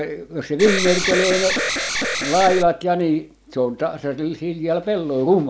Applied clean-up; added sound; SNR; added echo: none; Alarm; 2 dB; none.